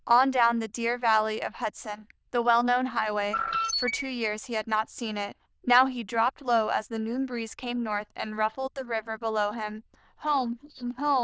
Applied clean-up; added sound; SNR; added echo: neural diffusion model UNIVERSE++.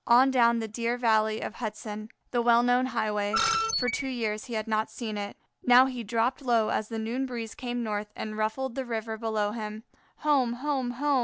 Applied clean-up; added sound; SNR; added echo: none; Screech; 2 dB; none.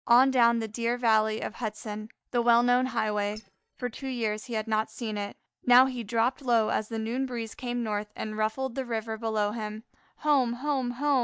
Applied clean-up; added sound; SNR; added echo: neural mask model DeepFilterNet 3.